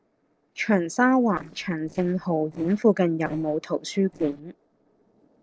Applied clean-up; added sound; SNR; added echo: neural separator model SepFormer DNS4.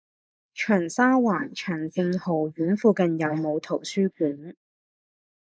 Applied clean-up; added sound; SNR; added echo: neural mask model Resemble Enhance denoiser.